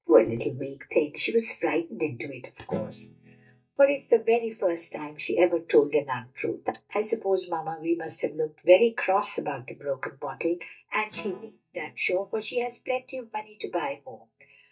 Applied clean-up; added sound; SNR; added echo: neural mask model DeepFilterNet 3.